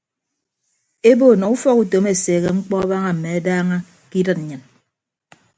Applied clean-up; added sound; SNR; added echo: none; none; none; none.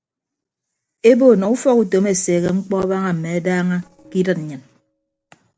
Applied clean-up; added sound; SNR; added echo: neural separator model SepFormer DNS4.